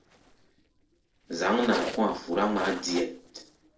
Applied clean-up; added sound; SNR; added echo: neural separator model SepFormer DNS4.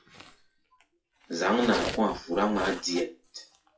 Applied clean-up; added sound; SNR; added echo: classical method WPE with log-MMSE.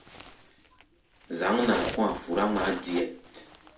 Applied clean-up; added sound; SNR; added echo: none; Zipper (clothing); 10 dB; reverberation time 0.4 s.